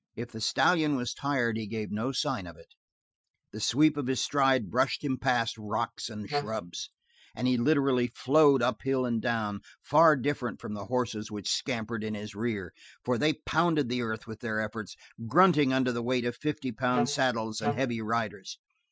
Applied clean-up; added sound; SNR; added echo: classical method Wiener filter.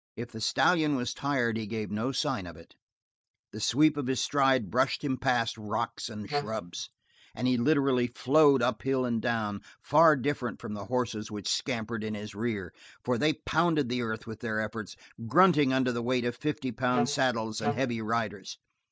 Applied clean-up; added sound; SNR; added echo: neural mask model DeepFilterNet 3.